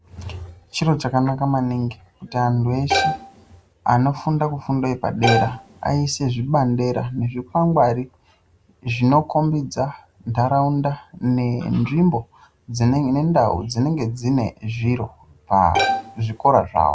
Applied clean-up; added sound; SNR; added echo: none; Bowed string instrument; 3 dB; none.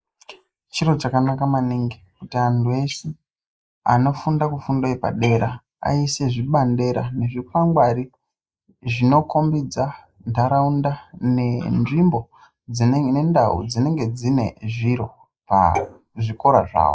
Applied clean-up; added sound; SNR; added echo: neural mask model Resemble Enhance denoiser.